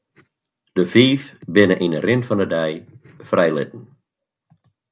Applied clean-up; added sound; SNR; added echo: none; none; none; none.